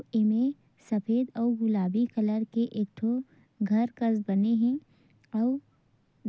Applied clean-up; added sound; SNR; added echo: none; none; none; none.